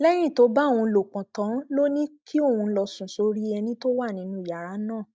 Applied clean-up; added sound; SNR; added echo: neural mask model DeepFilterNet 3.